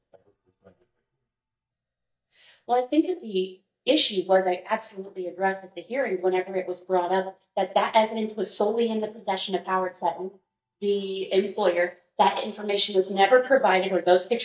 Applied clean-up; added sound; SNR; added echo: neural mask model DeepFilterNet 3.